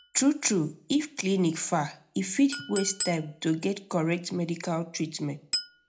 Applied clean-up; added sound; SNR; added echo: none; Chink, clink; 13 dB; reverberation time 0.2 s.